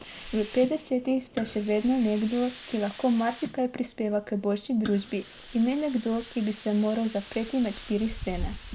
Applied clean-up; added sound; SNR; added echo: none; Hiss; 12 dB; none.